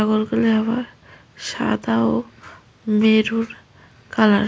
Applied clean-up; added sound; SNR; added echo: none; none; none; none.